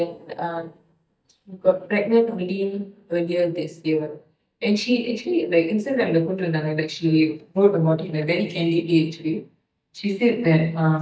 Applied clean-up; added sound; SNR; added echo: neural mask model DeepFilterNet 3.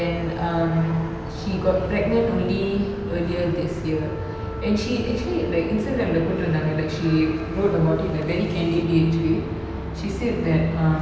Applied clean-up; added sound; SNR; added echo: none; Wind instrument, woodwind instrument; 17 dB; none.